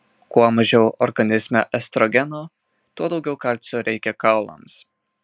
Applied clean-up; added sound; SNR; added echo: none; none; none; none.